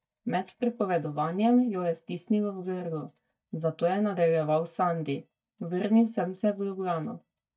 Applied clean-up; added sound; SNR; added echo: neural mask model DeepFilterNet 3.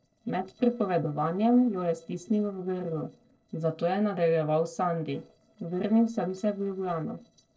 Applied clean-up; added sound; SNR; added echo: neural separator model SepFormer DNS4.